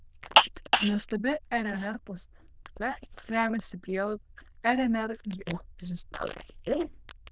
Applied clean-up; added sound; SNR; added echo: neural diffusion model UNIVERSE++.